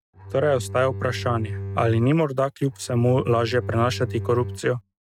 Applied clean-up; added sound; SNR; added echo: neural mask model RNNoise.